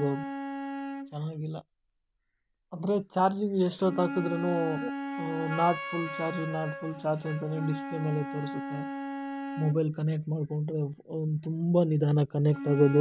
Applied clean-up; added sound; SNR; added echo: none; Wind instrument, woodwind instrument; 9 dB; none.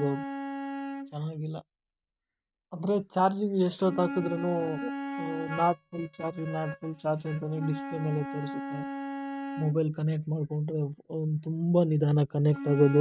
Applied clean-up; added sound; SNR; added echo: neural mask model RNNoise.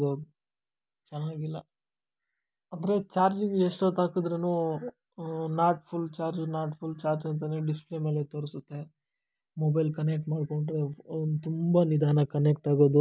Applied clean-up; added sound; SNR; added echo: none; none; none; none.